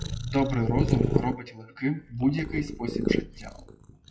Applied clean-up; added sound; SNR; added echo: classical method WPE with log-MMSE.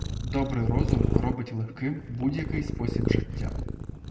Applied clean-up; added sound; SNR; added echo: none; Purr; -2 dB; reverberation time 1.4 s.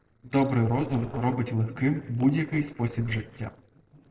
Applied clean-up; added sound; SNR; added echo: neural separator model SepFormer DNS4.